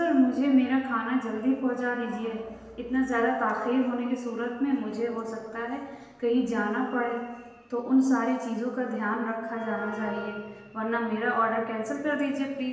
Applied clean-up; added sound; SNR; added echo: none; none; none; reverberation time 1.0 s.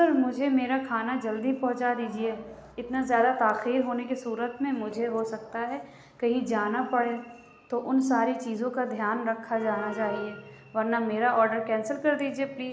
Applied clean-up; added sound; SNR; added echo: none; none; none; none.